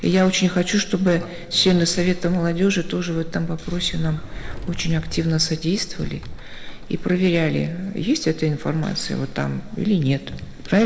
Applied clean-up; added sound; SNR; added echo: none; Sliding door; 10 dB; reverberation time 0.5 s.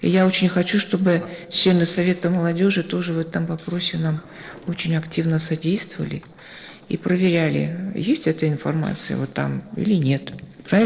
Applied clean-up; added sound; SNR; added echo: neural separator model SepFormer DNS4.